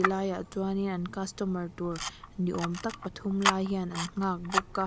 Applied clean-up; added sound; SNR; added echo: none; Camera; 4 dB; none.